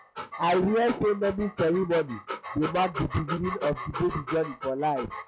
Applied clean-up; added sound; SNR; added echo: classical method log-MMSE.